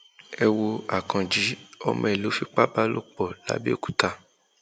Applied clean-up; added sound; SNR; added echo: none; none; none; none.